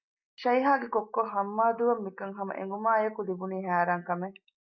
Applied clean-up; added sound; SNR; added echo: none; none; none; none.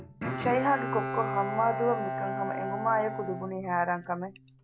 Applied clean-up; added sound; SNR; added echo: none; Bowed string instrument; 4 dB; none.